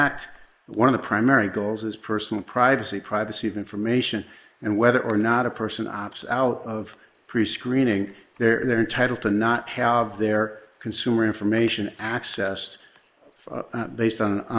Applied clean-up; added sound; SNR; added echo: neural mask model Resemble Enhance denoiser.